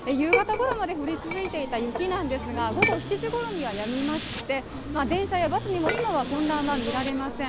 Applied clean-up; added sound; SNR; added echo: none; Accelerating, revving, vroom / Car + Chink, clink; 5 dB; none.